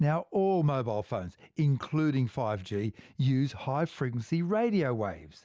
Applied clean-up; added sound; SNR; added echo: none; none; none; none.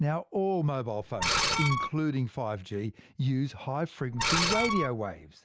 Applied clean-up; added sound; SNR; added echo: none; Screech; 0 dB; none.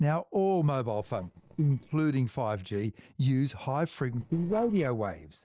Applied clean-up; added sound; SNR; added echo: neural separator model SepFormer DNS4.